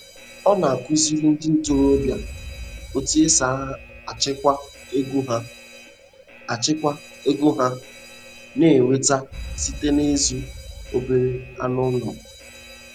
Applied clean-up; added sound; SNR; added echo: none; Alarm; 16 dB; none.